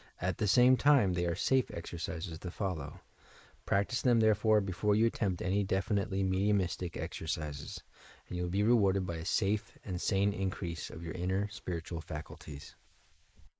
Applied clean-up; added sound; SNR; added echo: neural mask model Resemble Enhance denoiser.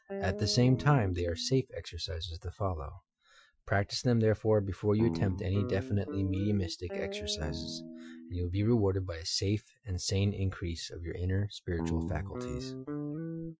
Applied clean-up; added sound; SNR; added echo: classical method Wiener filter.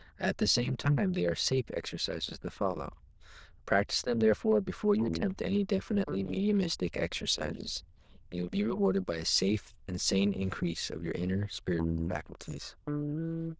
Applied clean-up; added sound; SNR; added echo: neural diffusion model UNIVERSE++.